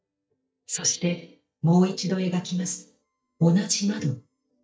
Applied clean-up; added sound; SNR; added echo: neural mask model DeepFilterNet 3.